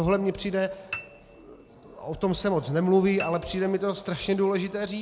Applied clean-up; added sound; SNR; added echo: none; Piano; 17 dB; none.